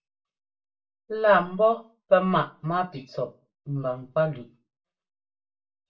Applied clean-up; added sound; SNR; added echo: none; none; none; reverberation time 0.2 s.